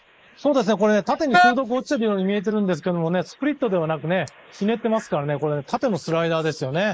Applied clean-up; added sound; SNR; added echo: neural mask model Resemble Enhance denoiser.